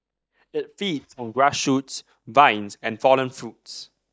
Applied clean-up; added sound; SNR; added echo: neural mask model DeepFilterNet 3.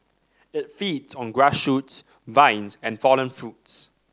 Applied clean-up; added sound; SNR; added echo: none; none; none; none.